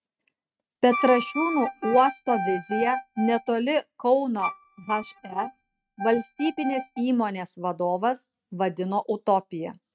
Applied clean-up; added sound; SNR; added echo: neural mask model RNNoise.